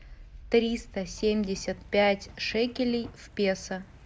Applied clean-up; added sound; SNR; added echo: none; Wind; 19 dB; none.